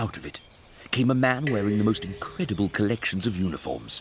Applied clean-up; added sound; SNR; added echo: none; Dishes, pots, and pans; 11 dB; none.